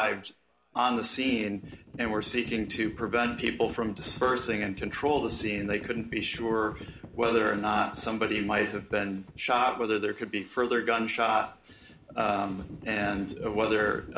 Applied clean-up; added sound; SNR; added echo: none; Livestock, farm animals, working animals; 15 dB; reverberation time 0.3 s.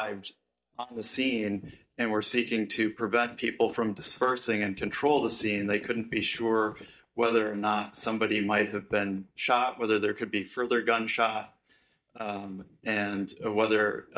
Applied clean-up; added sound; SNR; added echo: neural mask model DeepFilterNet 3.